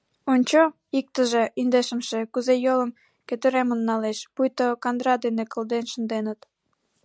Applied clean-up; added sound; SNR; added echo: none; none; none; none.